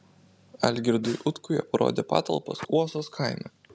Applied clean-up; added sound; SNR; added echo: none; none; none; none.